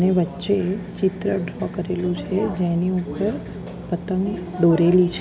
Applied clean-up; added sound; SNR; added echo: none; none; none; none.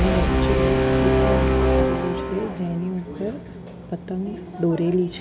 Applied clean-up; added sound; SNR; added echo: none; Brass instrument; -4 dB; none.